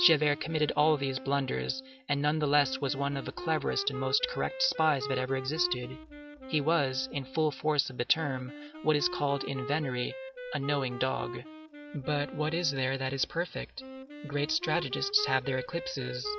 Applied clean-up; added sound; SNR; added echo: none; Wind instrument, woodwind instrument; 12 dB; none.